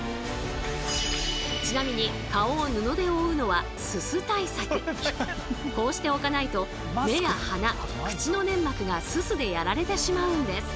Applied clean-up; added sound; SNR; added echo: none; none; none; none.